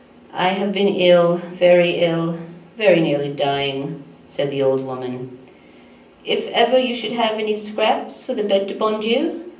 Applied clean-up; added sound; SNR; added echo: none; none; none; reverberation time 0.6 s.